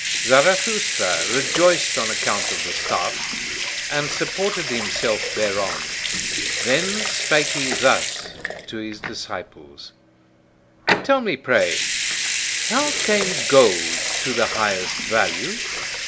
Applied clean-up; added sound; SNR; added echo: none; Sink (filling or washing) / Water tap, faucet / Liquid; 2 dB; none.